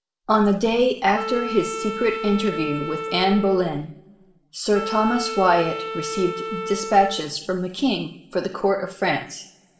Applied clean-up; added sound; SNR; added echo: none; Wind instrument, woodwind instrument; 8 dB; reverberation time 0.9 s.